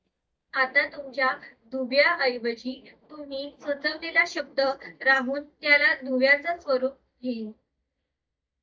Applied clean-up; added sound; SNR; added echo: neural mask model DeepFilterNet 3.